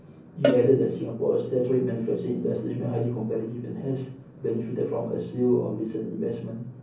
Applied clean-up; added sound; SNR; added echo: none; Cowbell; 7 dB; reverberation time 0.6 s.